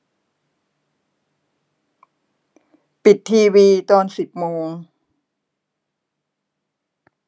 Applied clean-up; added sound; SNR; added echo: none; none; none; none.